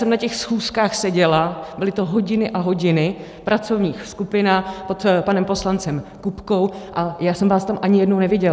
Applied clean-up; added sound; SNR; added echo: none; none; none; none.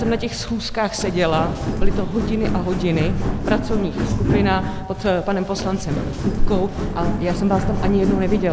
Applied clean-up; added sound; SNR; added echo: none; Walk, footsteps; 0 dB; none.